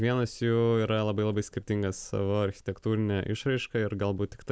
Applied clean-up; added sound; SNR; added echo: none; none; none; none.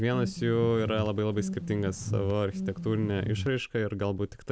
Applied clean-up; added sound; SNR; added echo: none; Bass guitar; 6 dB; none.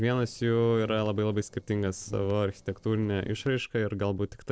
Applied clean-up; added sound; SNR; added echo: neural separator model SepFormer DNS4.